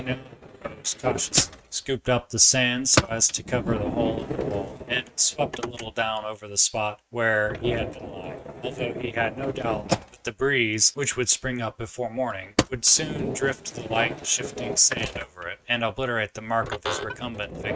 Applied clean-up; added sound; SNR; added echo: neural mask model RNNoise.